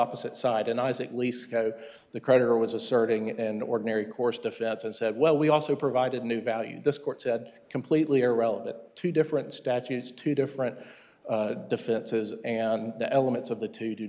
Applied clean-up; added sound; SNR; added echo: none; none; none; none.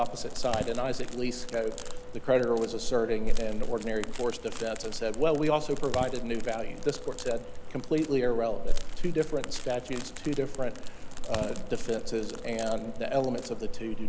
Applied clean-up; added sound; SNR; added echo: none; Crackle; -1 dB; none.